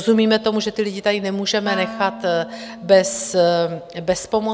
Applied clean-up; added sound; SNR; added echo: none; Wind instrument, woodwind instrument; 15 dB; none.